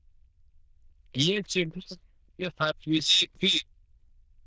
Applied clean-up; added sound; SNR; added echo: neural diffusion model UNIVERSE++.